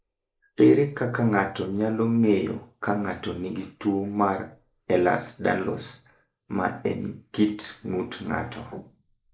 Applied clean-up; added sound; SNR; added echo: neural mask model Resemble Enhance denoiser.